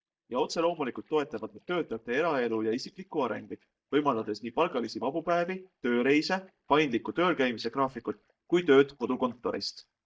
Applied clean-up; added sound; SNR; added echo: neural mask model DeepFilterNet 3.